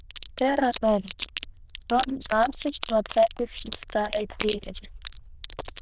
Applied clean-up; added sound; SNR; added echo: neural diffusion model UNIVERSE++.